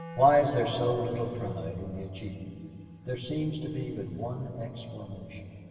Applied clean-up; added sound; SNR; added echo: none; Wind instrument, woodwind instrument; 18 dB; reverberation time 2.6 s.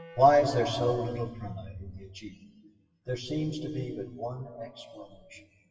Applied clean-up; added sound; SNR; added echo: classical method WPE with log-MMSE.